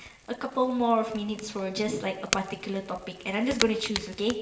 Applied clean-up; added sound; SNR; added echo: none; Crack / Crackle; 9 dB; reverberation time 0.8 s.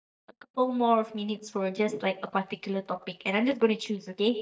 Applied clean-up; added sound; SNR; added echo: neural mask model DeepFilterNet 3.